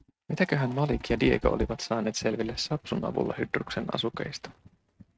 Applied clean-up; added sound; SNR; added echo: neural mask model RNNoise.